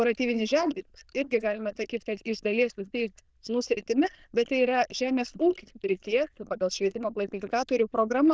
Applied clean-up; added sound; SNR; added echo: neural diffusion model UNIVERSE++.